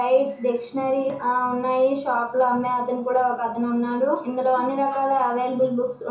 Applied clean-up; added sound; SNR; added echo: none; none; none; reverberation time 0.7 s.